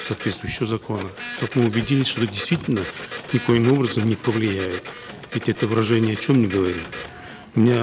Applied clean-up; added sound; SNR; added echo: none; Printer; 12 dB; none.